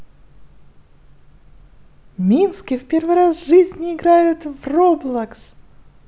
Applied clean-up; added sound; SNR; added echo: none; none; none; none.